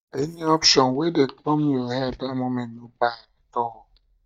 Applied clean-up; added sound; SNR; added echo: neural mask model DeepFilterNet 3.